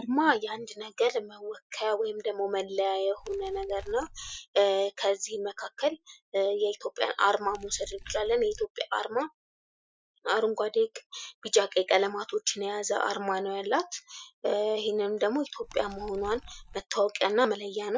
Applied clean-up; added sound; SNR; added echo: classical method Wiener filter.